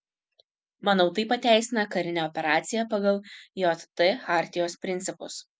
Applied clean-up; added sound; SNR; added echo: none; none; none; none.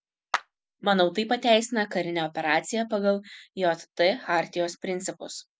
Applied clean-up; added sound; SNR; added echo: none; Clapping; 11 dB; none.